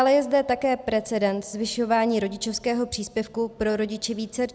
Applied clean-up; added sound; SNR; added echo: none; none; none; none.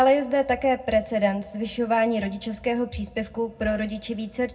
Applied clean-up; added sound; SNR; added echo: none; none; none; reverberation time 0.3 s.